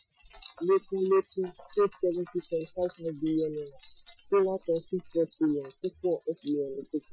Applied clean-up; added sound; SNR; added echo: classical method Wiener filter.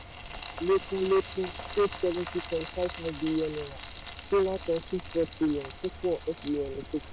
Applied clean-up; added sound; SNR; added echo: none; Frying (food); 11 dB; none.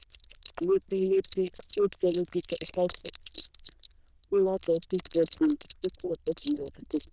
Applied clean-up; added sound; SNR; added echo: neural diffusion model UNIVERSE++.